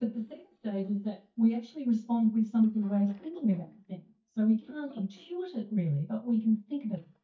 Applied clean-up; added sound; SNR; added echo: neural mask model DeepFilterNet 3.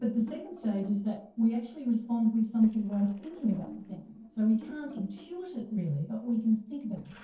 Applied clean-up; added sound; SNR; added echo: neural separator model SepFormer DNS4.